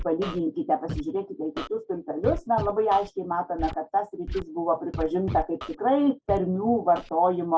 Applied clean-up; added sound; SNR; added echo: none; Scratching (performance technique); 12 dB; none.